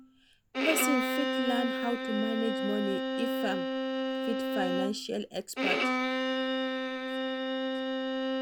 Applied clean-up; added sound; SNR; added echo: none; Bowed string instrument; -4 dB; none.